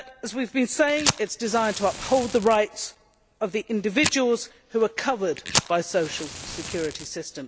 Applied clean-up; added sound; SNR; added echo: none; Fire; 8 dB; none.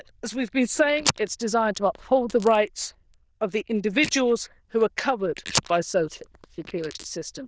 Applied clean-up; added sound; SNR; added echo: neural diffusion model UNIVERSE++.